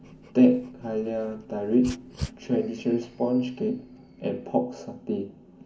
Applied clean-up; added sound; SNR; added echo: none; Dog; 18 dB; reverberation time 0.3 s.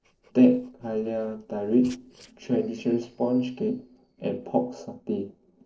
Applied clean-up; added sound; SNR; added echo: neural separator model SepFormer DNS4.